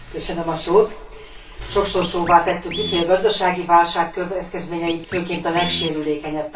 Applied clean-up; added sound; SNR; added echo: none; Scratching (performance technique); 13 dB; reverberation time 0.2 s.